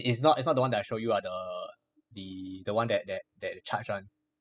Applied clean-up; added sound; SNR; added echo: classical method spectral subtraction.